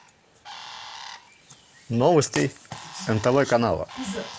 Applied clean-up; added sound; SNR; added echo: none; Bird; 18 dB; none.